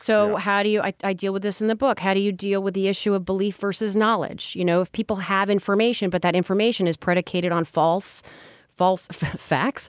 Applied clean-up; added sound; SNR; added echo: none; none; none; none.